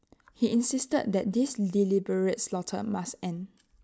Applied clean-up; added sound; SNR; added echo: none; none; none; none.